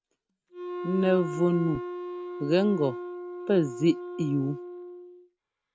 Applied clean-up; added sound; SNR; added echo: none; Wind instrument, woodwind instrument; 9 dB; none.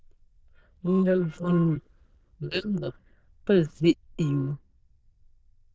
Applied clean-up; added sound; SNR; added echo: neural diffusion model UNIVERSE++.